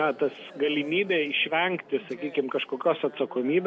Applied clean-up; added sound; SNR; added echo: none; Chatter; 20 dB; none.